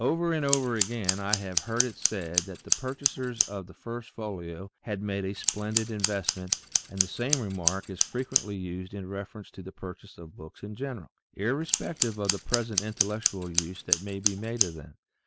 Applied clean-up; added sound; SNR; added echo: none; Scissors; -2 dB; none.